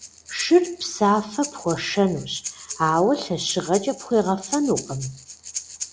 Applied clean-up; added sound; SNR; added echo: none; Breathing; 13 dB; none.